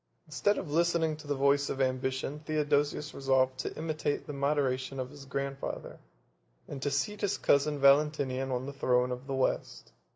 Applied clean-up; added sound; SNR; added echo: none; none; none; none.